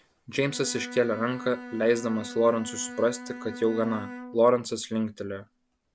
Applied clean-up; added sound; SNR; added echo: none; Bowed string instrument; 14 dB; none.